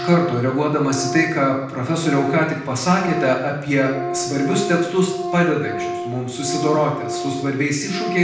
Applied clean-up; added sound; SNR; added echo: none; Organ; 8 dB; reverberation time 0.9 s.